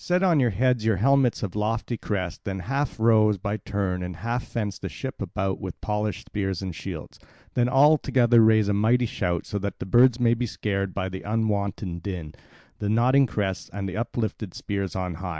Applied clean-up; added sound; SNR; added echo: none; none; none; none.